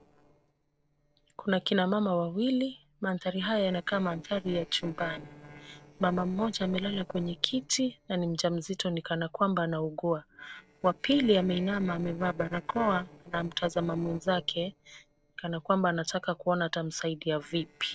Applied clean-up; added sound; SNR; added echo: neural separator model SepFormer DNS4.